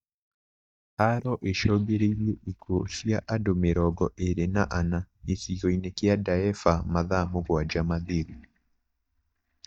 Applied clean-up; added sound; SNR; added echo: neural mask model DeepFilterNet 3.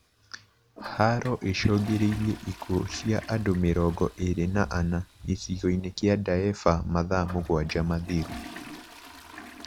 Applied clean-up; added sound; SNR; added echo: none; Toilet flush; 18 dB; none.